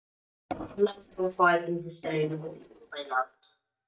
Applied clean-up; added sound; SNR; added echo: neural mask model DeepFilterNet 3.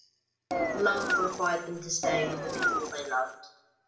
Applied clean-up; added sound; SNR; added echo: none; Engine; -1 dB; reverberation time 0.6 s.